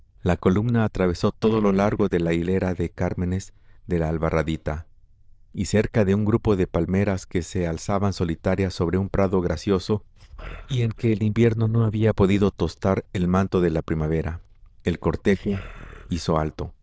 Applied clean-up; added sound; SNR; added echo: neural diffusion model UNIVERSE++.